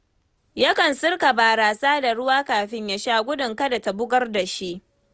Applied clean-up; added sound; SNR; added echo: none; none; none; none.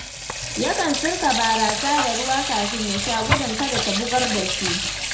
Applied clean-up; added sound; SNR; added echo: none; Sink (filling or washing) / Water tap, faucet; 1 dB; reverberation time 0.5 s.